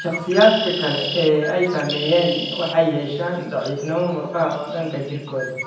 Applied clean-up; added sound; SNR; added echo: none; Bird; 10 dB; reverberation time 0.9 s.